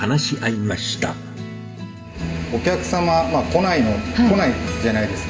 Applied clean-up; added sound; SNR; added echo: none; none; none; reverberation time 1.9 s.